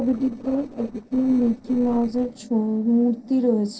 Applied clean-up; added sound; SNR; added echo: neural separator model SepFormer DNS4.